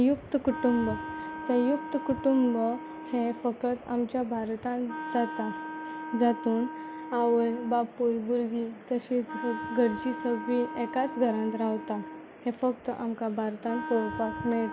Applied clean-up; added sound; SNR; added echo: none; Wind instrument, woodwind instrument; 11 dB; none.